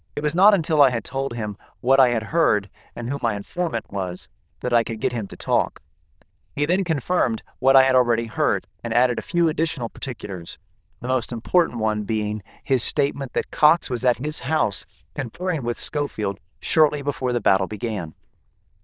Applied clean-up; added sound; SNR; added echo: neural diffusion model UNIVERSE++.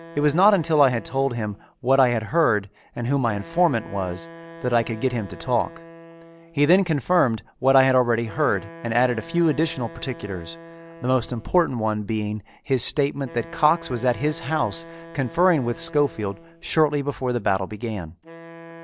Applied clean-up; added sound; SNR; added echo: none; Wind instrument, woodwind instrument; 19 dB; none.